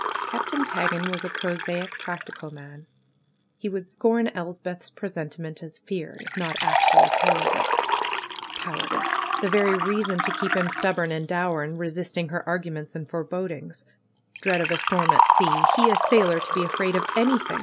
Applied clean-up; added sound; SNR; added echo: none; Liquid; -1 dB; none.